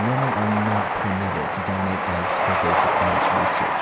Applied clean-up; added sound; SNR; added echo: none; Train; -5 dB; none.